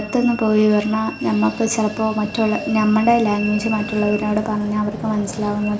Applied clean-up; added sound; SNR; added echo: none; Train; 13 dB; reverberation time 0.4 s.